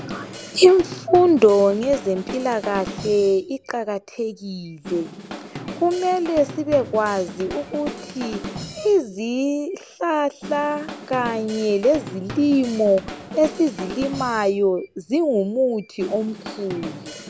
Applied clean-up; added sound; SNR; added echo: none; Drum kit; 14 dB; none.